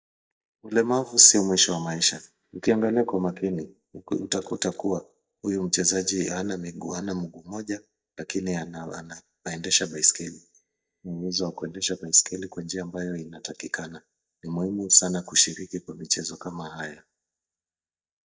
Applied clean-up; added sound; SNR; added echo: neural mask model DeepFilterNet 3.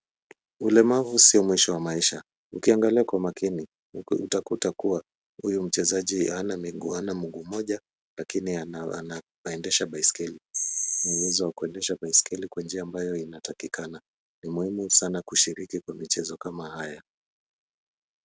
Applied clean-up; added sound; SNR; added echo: none; none; none; none.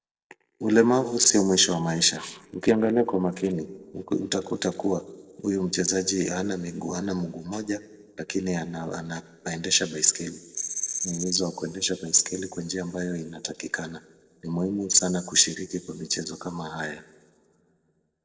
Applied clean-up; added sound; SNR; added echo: neural separator model SepFormer DNS4.